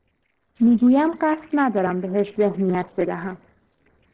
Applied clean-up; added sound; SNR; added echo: neural separator model SepFormer DNS4.